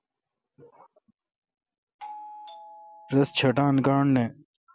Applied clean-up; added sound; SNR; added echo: none; Doorbell; 18 dB; none.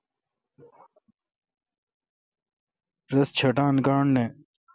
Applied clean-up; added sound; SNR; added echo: none; none; none; none.